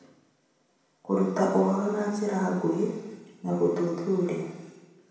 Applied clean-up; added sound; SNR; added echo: none; none; none; reverberation time 0.9 s.